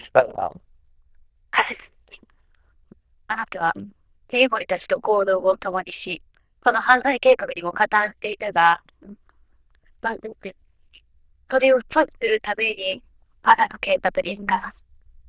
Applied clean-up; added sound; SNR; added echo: neural diffusion model UNIVERSE++.